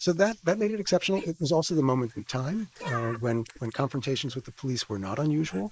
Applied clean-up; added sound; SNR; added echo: neural mask model Resemble Enhance denoiser.